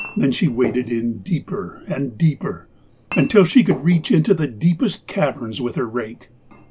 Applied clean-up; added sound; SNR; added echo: none; Chink, clink; 15 dB; none.